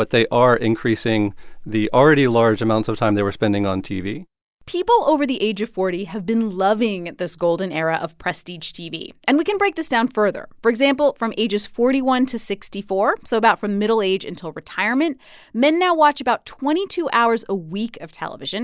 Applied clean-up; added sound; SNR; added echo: none; none; none; none.